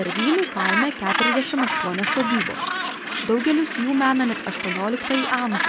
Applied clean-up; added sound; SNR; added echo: none; Gull, seagull; 2 dB; none.